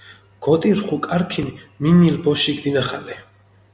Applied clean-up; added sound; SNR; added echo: none; none; none; none.